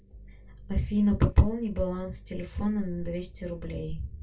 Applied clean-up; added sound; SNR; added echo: none; none; none; reverberation time 0.2 s.